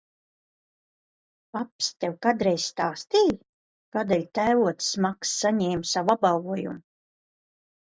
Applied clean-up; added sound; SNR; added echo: none; none; none; none.